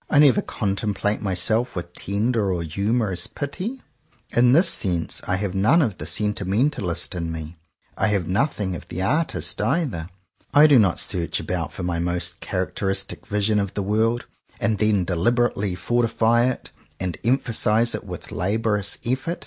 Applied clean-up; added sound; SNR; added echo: none; none; none; none.